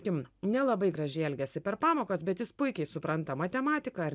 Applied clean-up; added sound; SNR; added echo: none; none; none; none.